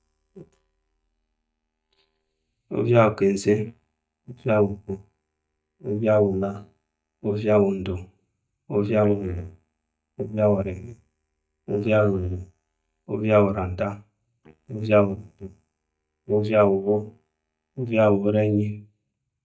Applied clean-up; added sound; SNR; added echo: neural mask model DeepFilterNet 3.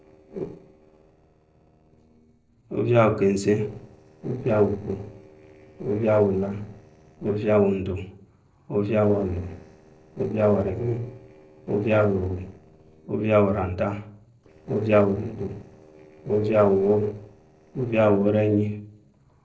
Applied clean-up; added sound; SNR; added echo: neural separator model SepFormer DNS4.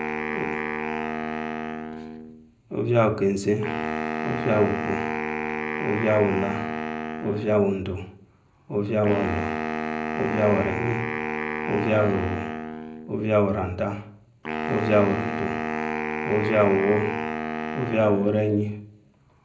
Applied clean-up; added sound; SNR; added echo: none; Wind instrument, woodwind instrument; 4 dB; reverberation time 0.4 s.